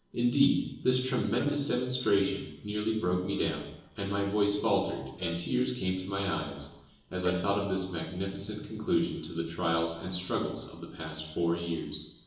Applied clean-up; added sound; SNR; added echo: neural separator model SepFormer DNS4.